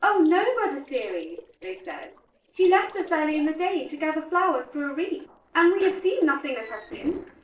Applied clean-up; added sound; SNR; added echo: neural separator model SepFormer DNS4.